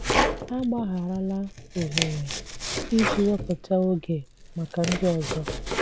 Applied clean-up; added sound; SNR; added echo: none; Domestic sounds, home sounds; 3 dB; none.